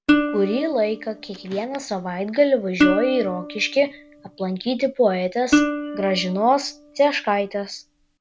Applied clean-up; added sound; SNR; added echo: none; Plucked string instrument; 4 dB; none.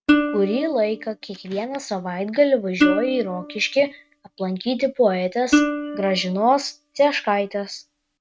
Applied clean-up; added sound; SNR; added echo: neural mask model RNNoise.